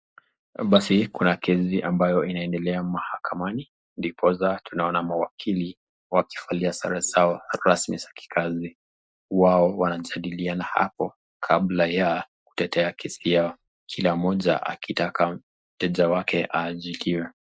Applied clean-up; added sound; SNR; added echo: neural mask model Resemble Enhance denoiser.